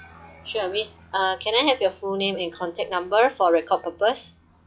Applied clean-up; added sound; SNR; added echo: classical method log-MMSE.